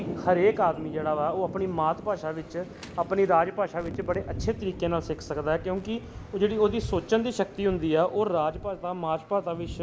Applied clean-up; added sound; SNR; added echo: none; Thunder; 12 dB; none.